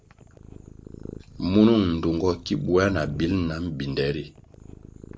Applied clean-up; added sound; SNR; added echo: none; Purr; 18 dB; none.